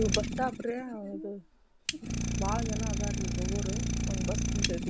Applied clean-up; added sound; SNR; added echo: none; Idling; -5 dB; none.